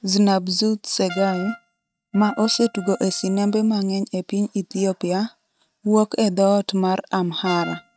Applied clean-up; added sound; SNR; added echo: neural mask model RNNoise.